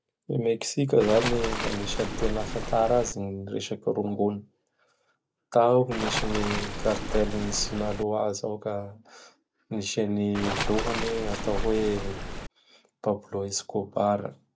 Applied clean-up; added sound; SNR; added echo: none; Waves, surf; 2 dB; none.